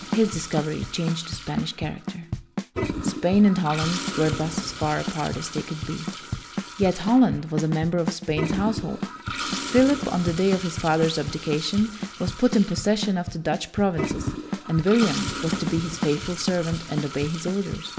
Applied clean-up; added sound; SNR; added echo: none; Toilet flush + Bass drum / Snare drum / Drum kit; 6 dB; none.